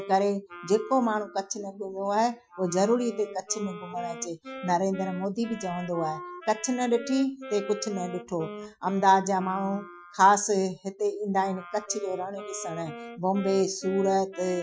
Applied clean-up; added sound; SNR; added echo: classical method Wiener filter.